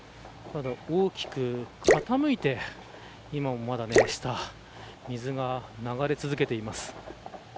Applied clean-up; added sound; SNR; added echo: none; Drip / Splash, splatter; -1 dB; none.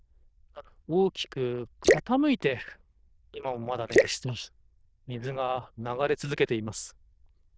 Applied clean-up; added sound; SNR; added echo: neural diffusion model UNIVERSE++.